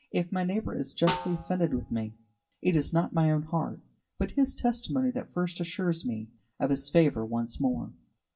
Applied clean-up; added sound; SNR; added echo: none; Snare drum; 11 dB; reverberation time 0.2 s.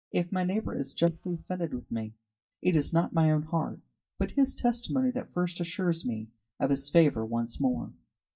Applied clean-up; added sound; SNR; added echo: neural mask model DeepFilterNet 3.